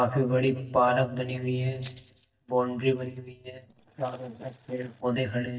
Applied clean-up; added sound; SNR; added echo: neural mask model DeepFilterNet 3.